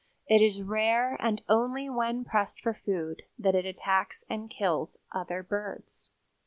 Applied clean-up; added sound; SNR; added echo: none; none; none; none.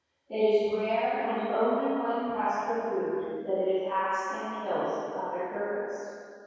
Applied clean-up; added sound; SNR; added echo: none; none; none; reverberation time 2.2 s.